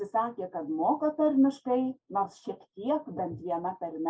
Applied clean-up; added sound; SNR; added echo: none; none; none; none.